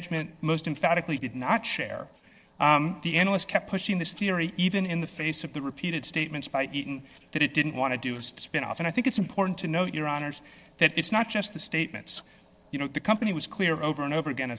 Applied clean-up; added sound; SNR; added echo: neural separator model SepFormer DNS4.